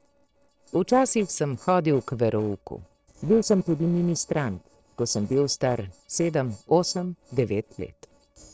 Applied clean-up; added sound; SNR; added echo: neural separator model SepFormer DNS4.